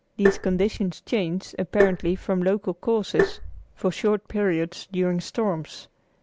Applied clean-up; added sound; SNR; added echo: none; Tap; 1 dB; none.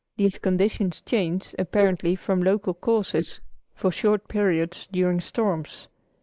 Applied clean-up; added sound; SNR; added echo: neural mask model Resemble Enhance denoiser.